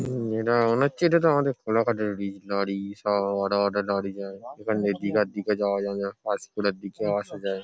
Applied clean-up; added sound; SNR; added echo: none; none; none; none.